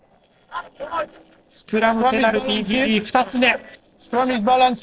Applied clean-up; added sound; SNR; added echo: neural separator model SepFormer DNS4.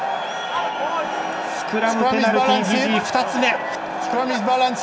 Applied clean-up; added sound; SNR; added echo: none; Chime; 12 dB; reverberation time 0.3 s.